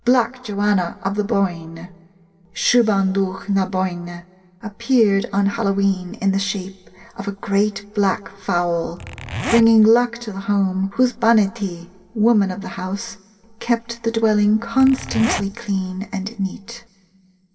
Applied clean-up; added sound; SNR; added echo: none; Zipper (clothing); 7 dB; reverberation time 1.1 s.